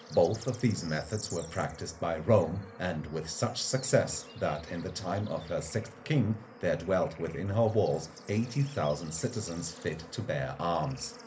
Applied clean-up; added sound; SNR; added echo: none; Bird / Insect / Frog; 17 dB; reverberation time 0.3 s.